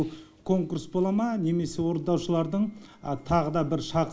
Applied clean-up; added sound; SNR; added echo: none; none; none; none.